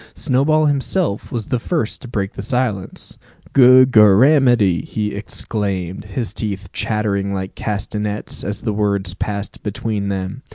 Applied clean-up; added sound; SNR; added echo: none; none; none; none.